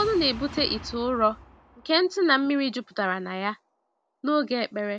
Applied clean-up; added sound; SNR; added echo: none; Boom; 20 dB; none.